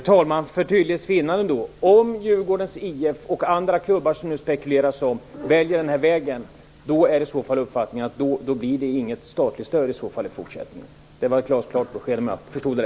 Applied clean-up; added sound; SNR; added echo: none; none; none; none.